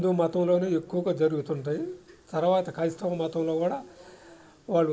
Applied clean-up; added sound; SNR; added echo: none; none; none; none.